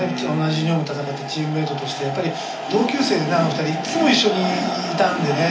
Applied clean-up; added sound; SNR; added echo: none; none; none; reverberation time 0.4 s.